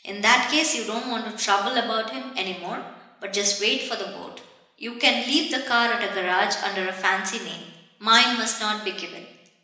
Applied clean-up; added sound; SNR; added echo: none; none; none; reverberation time 1.0 s.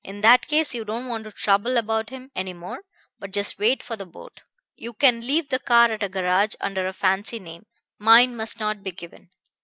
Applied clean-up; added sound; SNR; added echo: none; none; none; none.